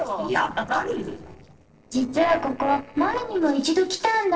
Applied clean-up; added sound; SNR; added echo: neural separator model SepFormer DNS4.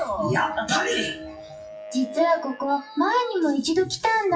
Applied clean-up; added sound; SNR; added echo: classical method WPE with log-MMSE.